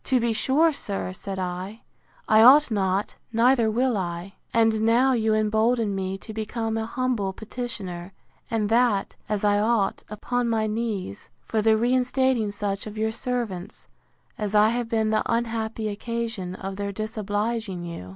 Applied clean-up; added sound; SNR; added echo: none; none; none; none.